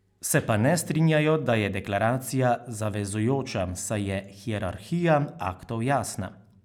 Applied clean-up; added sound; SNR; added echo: none; none; none; none.